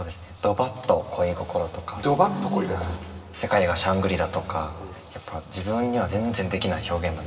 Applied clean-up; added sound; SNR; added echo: none; none; none; reverberation time 2.4 s.